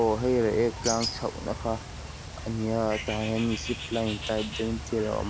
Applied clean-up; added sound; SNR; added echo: none; Bird; 8 dB; none.